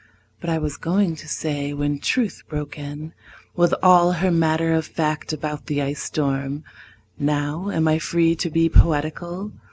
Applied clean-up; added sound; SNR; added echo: none; none; none; none.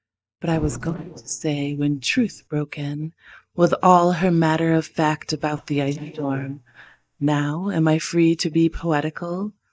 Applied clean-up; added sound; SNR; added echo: neural mask model DeepFilterNet 3.